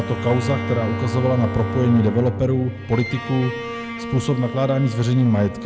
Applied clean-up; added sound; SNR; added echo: none; Bowed string instrument + Bowed string instrument; 7 dB; none.